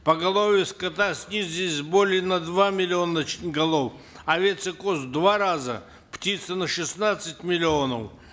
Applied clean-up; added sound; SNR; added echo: none; none; none; none.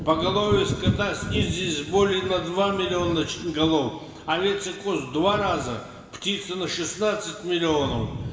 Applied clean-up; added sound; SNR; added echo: none; Thunder / Wind; 8 dB; reverberation time 2.3 s.